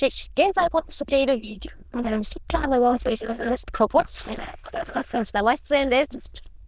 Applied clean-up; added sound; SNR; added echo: neural diffusion model UNIVERSE++.